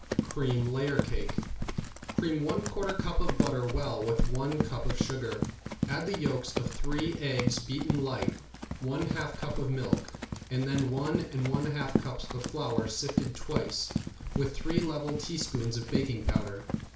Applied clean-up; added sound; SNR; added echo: none; Run; 3 dB; reverberation time 0.4 s.